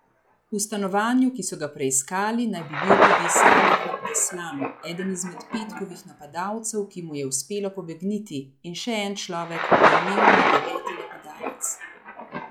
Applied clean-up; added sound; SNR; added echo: classical method log-MMSE.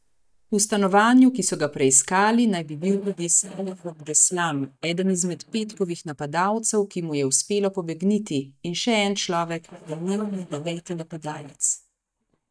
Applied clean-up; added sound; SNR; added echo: neural mask model DeepFilterNet 3.